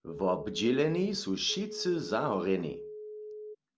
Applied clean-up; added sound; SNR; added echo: none; Telephone; 11 dB; none.